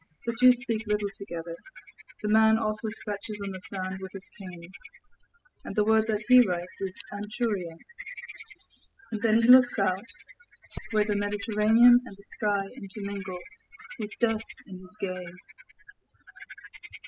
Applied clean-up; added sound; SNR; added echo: classical method spectral subtraction.